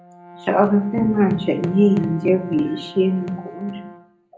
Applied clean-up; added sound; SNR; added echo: none; Brass instrument; 20 dB; reverberation time 0.5 s.